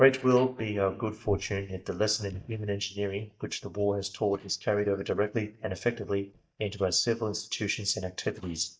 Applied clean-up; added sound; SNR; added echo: neural mask model DeepFilterNet 3.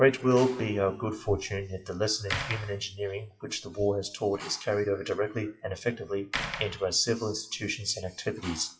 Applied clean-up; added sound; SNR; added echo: classical method WPE with log-MMSE.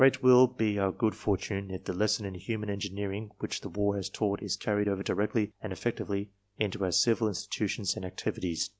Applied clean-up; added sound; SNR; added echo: none; none; none; none.